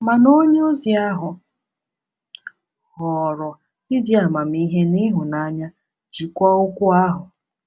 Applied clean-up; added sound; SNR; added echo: none; none; none; none.